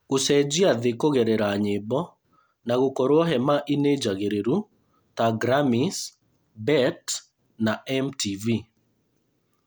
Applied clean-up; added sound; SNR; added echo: none; none; none; none.